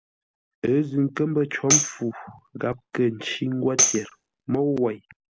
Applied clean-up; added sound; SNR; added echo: none; Tambourine; 1 dB; none.